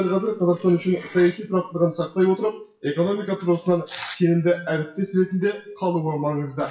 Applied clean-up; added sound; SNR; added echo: classical method WPE with log-MMSE.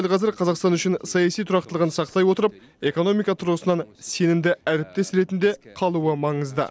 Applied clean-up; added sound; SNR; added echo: none; none; none; none.